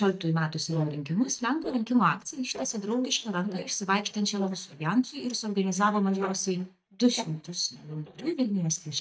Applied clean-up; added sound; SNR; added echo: neural mask model DeepFilterNet 3.